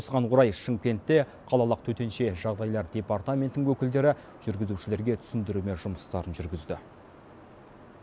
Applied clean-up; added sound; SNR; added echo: none; none; none; none.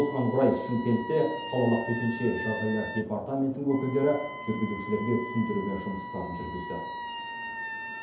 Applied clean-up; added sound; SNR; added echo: none; Wind instrument, woodwind instrument; 9 dB; reverberation time 2.2 s.